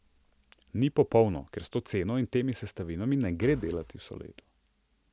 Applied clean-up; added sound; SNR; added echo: none; Engine / Car; 19 dB; none.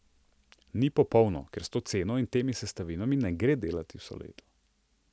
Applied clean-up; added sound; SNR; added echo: none; none; none; none.